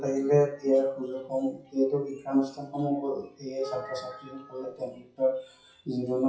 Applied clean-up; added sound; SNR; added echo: classical method WPE with log-MMSE.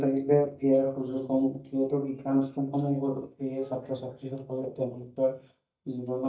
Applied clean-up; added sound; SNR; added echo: neural mask model DeepFilterNet 3.